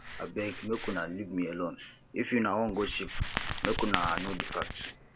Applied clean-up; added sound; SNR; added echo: none; Crumpling, crinkling / Crackle + Writing; 5 dB; none.